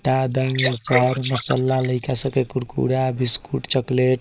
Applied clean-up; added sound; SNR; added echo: neural mask model Resemble Enhance denoiser.